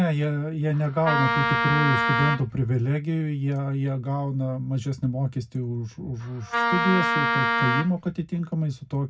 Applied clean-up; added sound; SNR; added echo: none; Wind instrument, woodwind instrument; -1 dB; reverberation time 0.4 s.